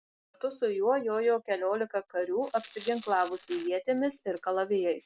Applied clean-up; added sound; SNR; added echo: none; Tearing; 20 dB; none.